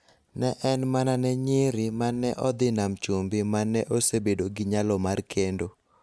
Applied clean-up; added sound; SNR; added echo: none; none; none; none.